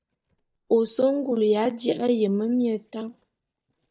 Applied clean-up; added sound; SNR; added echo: neural mask model DeepFilterNet 3.